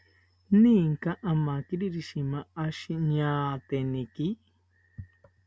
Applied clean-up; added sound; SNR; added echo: none; none; none; none.